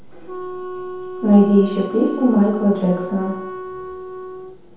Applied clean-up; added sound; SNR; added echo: none; Wind instrument, woodwind instrument; 11 dB; reverberation time 2.2 s.